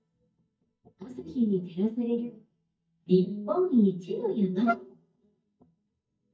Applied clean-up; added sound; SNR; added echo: neural mask model DeepFilterNet 3.